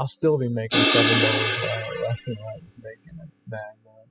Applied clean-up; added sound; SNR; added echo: classical method spectral subtraction.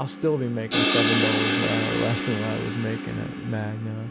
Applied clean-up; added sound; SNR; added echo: none; Crash cymbal; 0 dB; none.